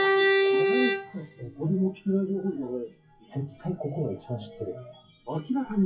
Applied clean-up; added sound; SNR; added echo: classical method WPE with log-MMSE.